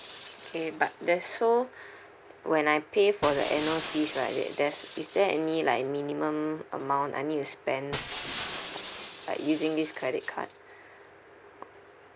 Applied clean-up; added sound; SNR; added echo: none; Shatter; 10 dB; none.